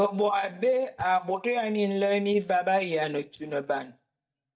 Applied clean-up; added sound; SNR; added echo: neural mask model DeepFilterNet 3.